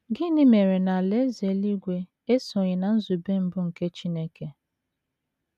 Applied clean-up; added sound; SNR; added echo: none; none; none; none.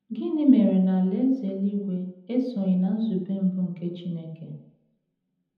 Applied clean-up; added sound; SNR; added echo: none; none; none; reverberation time 0.8 s.